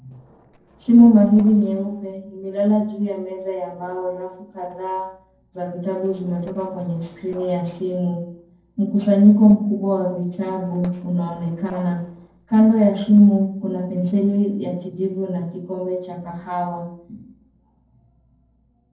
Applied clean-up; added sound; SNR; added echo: neural separator model SepFormer DNS4.